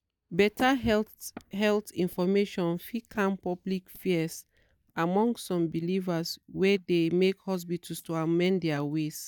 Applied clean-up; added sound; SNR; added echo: neural mask model DeepFilterNet 3.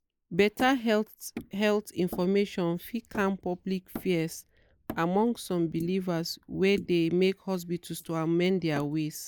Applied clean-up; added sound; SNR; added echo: neural mask model Resemble Enhance denoiser.